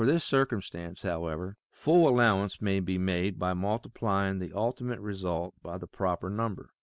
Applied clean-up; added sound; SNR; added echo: none; none; none; none.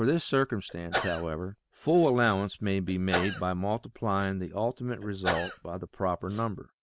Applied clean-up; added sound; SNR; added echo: none; Sneeze / Cough; 9 dB; none.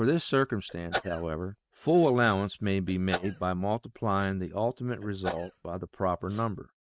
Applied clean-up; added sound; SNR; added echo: neural mask model RNNoise.